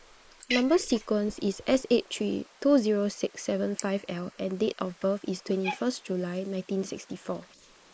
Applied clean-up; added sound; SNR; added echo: neural mask model Resemble Enhance denoiser.